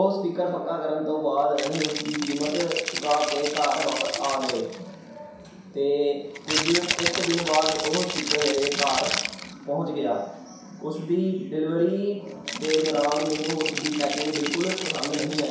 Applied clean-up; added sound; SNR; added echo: none; Rattle (instrument); 6 dB; reverberation time 0.7 s.